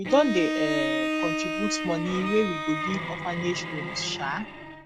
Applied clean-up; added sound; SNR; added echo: none; Bowed string instrument; 2 dB; none.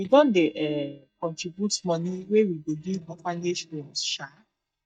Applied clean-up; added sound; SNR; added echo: neural mask model DeepFilterNet 3.